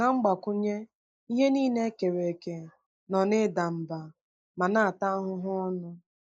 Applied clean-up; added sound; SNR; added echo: neural mask model Resemble Enhance denoiser.